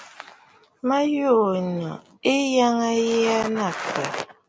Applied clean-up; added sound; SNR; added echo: none; none; none; none.